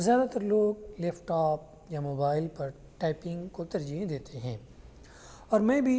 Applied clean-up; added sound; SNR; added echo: none; none; none; none.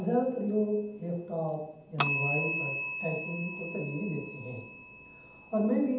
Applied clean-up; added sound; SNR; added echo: none; Bell; 0 dB; reverberation time 0.8 s.